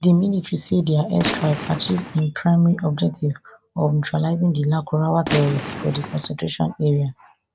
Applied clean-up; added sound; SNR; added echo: none; Gunshot, gunfire; 8 dB; none.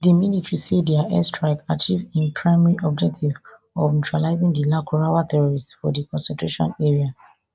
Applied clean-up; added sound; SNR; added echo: none; none; none; none.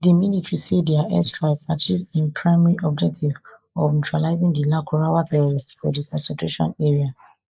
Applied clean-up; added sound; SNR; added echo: neural mask model Resemble Enhance denoiser.